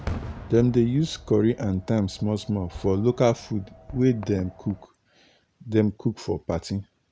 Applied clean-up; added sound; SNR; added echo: none; Fireworks; 16 dB; none.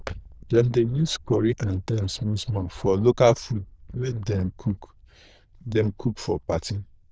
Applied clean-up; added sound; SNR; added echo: neural diffusion model UNIVERSE++.